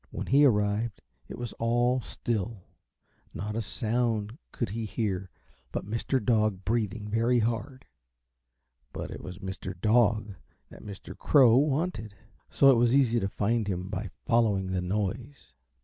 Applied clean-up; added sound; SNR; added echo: none; none; none; none.